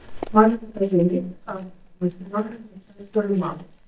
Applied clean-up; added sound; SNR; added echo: neural mask model DeepFilterNet 3.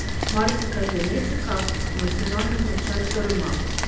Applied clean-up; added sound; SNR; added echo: none; Rain; -3 dB; reverberation time 0.9 s.